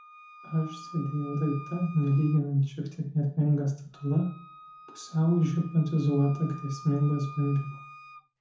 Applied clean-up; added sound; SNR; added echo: none; Wind instrument, woodwind instrument; 19 dB; reverberation time 0.7 s.